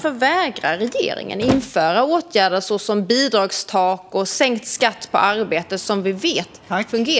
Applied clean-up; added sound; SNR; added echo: none; Slam; 16 dB; none.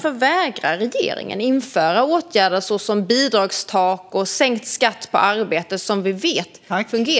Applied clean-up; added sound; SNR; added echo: none; none; none; none.